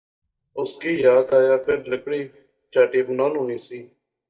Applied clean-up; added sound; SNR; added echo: neural mask model DeepFilterNet 3.